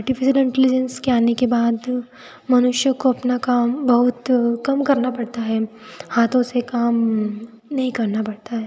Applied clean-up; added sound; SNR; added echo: none; none; none; none.